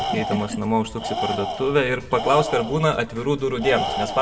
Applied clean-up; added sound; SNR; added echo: none; Tools; 7 dB; reverberation time 0.8 s.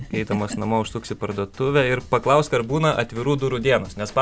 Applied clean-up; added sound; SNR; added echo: none; none; none; none.